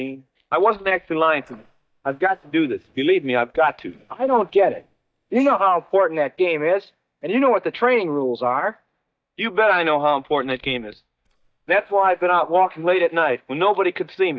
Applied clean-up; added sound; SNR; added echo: neural mask model DeepFilterNet 3.